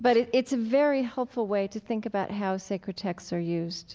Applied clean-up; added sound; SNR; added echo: none; none; none; none.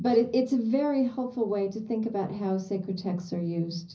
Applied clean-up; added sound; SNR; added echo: none; none; none; reverberation time 0.5 s.